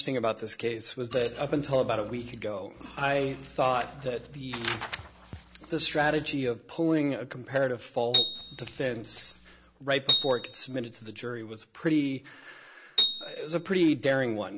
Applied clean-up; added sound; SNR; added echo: none; Piano; 1 dB; none.